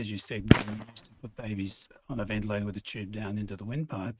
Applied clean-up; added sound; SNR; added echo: neural mask model RNNoise.